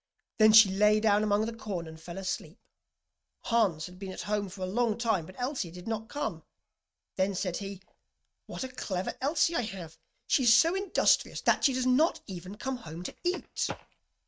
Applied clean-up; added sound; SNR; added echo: neural mask model RNNoise.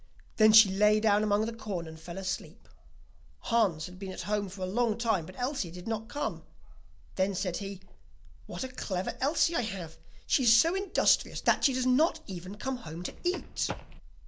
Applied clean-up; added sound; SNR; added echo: none; Run; 12 dB; none.